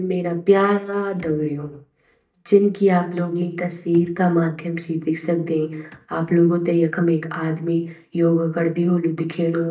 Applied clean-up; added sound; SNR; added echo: neural mask model DeepFilterNet 3.